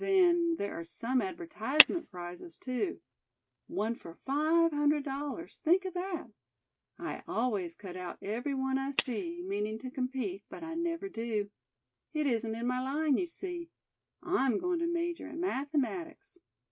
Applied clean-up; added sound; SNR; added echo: neural mask model RNNoise.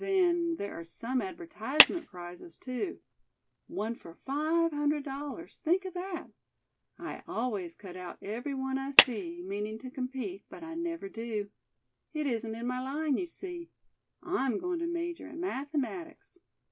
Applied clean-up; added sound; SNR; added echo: none; Clapping; -4 dB; none.